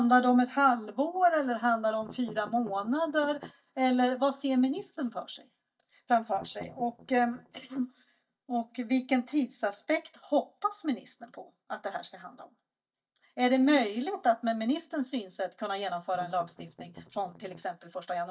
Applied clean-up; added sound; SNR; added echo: neural mask model DeepFilterNet 3.